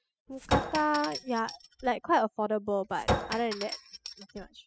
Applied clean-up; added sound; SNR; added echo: classical method spectral subtraction.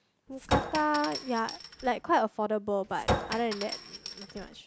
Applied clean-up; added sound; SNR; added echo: none; Chink, clink; 4 dB; none.